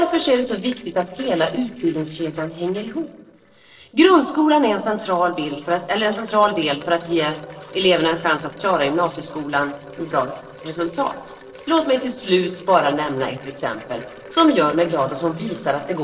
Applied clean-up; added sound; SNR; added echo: neural separator model SepFormer DNS4.